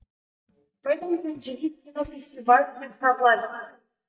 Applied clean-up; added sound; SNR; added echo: neural mask model DeepFilterNet 3.